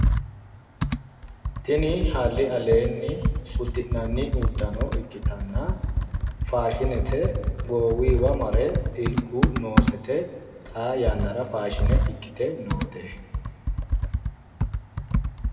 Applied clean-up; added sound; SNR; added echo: none; Computer keyboard; -2 dB; reverberation time 1.4 s.